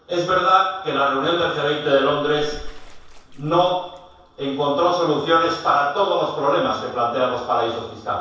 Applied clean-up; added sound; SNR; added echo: none; Bathtub (filling or washing) / Water / Splash, splatter; 16 dB; reverberation time 0.7 s.